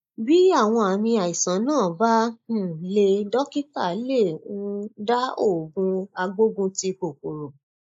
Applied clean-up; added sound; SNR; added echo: neural mask model Resemble Enhance denoiser.